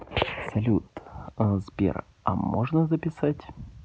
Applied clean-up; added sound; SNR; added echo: none; none; none; none.